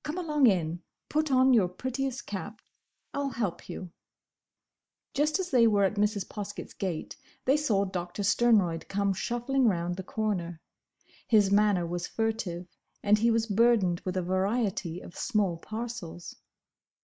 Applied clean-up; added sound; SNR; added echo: neural mask model Resemble Enhance denoiser.